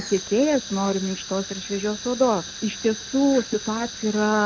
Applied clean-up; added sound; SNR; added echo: none; Fire; 12 dB; none.